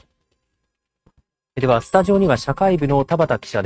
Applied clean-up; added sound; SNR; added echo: neural mask model RNNoise.